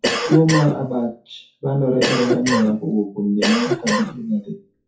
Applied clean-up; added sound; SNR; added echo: classical method WPE with log-MMSE.